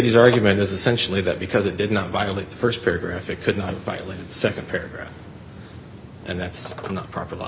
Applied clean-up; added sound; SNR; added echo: none; Telephone; 19 dB; none.